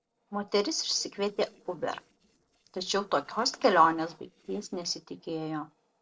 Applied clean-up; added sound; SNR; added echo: neural separator model SepFormer DNS4.